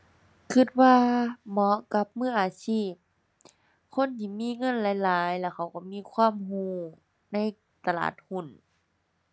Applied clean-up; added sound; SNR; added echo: none; none; none; none.